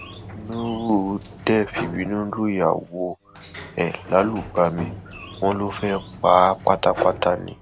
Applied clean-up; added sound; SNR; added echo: none; Sliding door; 14 dB; none.